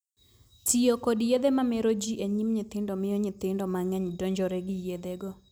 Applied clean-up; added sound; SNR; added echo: none; none; none; none.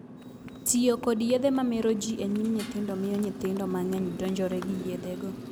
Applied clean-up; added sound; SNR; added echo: none; Motorcycle; 11 dB; none.